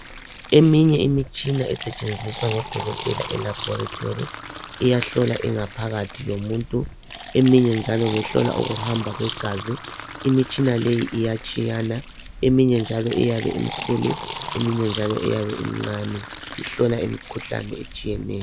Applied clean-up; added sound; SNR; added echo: none; Fill (with liquid); 11 dB; none.